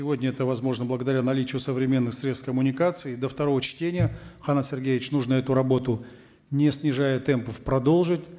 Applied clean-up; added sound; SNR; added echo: none; none; none; none.